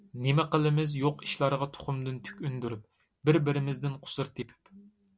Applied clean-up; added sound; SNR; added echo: none; none; none; none.